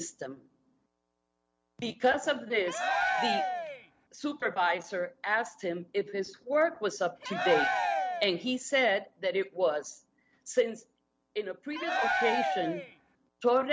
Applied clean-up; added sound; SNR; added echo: none; Cheering; -1 dB; none.